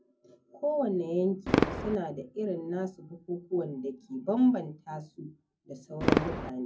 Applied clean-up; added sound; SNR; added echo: none; Fireworks; 3 dB; reverberation time 0.3 s.